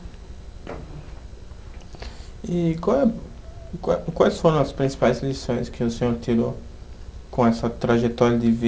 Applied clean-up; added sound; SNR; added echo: none; Aircraft; 17 dB; none.